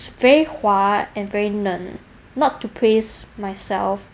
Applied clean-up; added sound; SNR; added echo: none; none; none; none.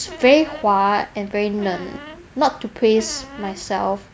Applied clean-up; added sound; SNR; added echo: none; Squeak; 19 dB; none.